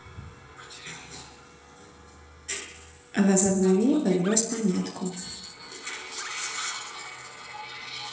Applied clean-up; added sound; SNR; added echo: neural separator model SepFormer DNS4.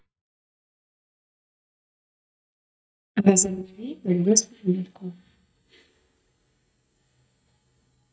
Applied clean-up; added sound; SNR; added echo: neural mask model DeepFilterNet 3.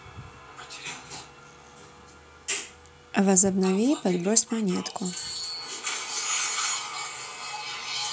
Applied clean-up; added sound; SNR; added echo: none; none; none; none.